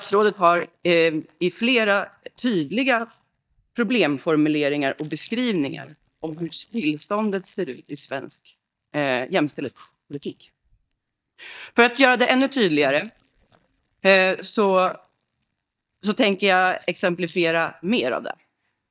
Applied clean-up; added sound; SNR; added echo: neural mask model DeepFilterNet 3.